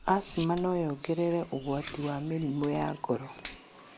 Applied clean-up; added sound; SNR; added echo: none; Hands + Car; 17 dB; none.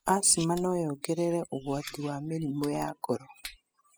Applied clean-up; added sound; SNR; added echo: classical method spectral subtraction.